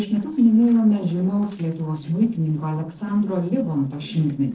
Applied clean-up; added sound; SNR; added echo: neural separator model SepFormer DNS4.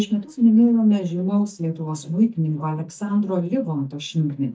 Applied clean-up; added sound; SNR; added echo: neural mask model DeepFilterNet 3.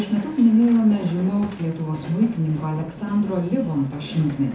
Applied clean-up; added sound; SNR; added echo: none; Train; 16 dB; reverberation time 0.7 s.